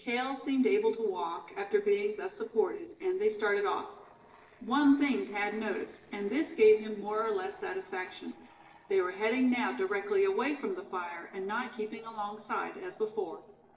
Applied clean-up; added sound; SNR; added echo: neural separator model SepFormer DNS4.